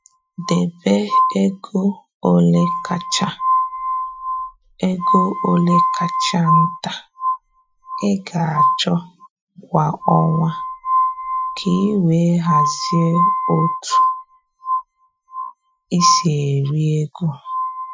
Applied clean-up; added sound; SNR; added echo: classical method Wiener filter.